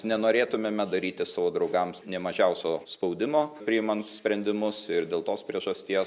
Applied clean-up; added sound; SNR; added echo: none; none; none; none.